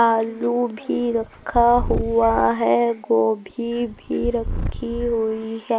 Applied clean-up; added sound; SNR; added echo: none; Purr; 9 dB; none.